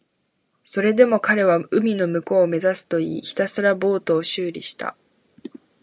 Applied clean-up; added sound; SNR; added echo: none; none; none; none.